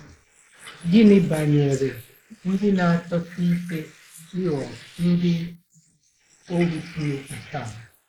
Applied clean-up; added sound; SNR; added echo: neural mask model Resemble Enhance denoiser.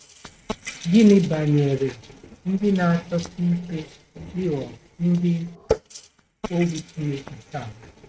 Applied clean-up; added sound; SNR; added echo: neural mask model RNNoise.